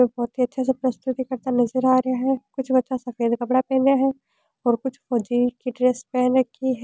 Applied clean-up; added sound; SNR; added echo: none; none; none; none.